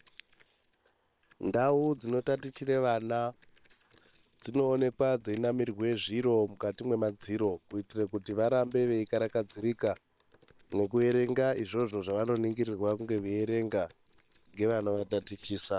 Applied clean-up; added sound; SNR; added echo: neural separator model SepFormer WHAM!.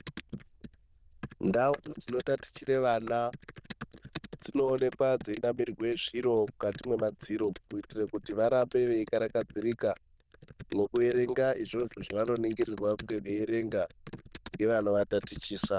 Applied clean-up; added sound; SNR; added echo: neural diffusion model UNIVERSE++.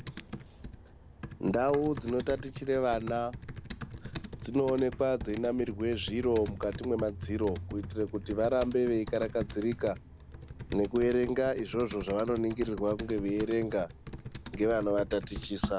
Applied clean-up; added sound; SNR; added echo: none; Computer keyboard; 11 dB; none.